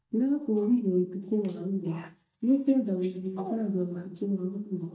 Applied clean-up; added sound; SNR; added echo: neural mask model DeepFilterNet 3.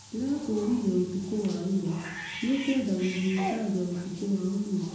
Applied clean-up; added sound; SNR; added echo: none; Bathtub (filling or washing) / Cat; 12 dB; reverberation time 1.0 s.